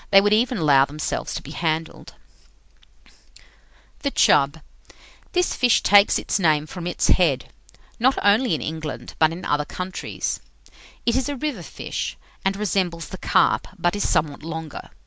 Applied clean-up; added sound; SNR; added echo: none; none; none; none.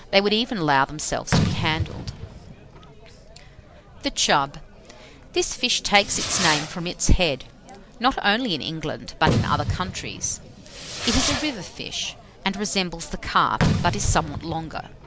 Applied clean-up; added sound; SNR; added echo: none; Fireworks; 5 dB; none.